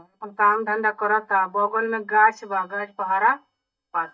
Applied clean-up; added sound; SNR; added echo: neural mask model DeepFilterNet 3.